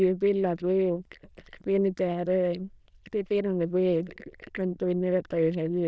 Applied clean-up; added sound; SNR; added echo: neural diffusion model UNIVERSE++.